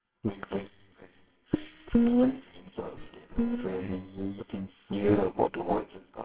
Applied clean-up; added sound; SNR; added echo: neural separator model SepFormer WHAMR!.